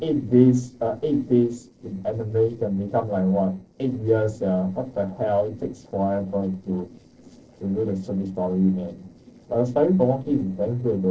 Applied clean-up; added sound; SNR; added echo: neural separator model SepFormer DNS4.